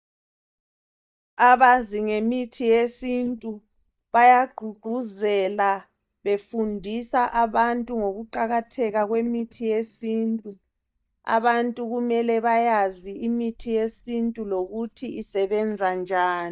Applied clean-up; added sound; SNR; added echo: neural mask model DeepFilterNet 3.